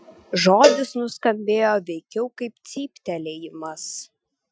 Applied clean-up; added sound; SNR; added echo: classical method Wiener filter.